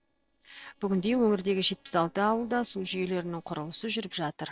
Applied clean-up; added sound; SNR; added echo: neural separator model SepFormer DNS4.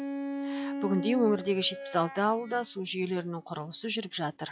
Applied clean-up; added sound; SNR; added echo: classical method log-MMSE.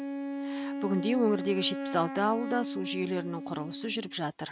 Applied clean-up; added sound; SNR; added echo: none; Wind instrument, woodwind instrument; 5 dB; none.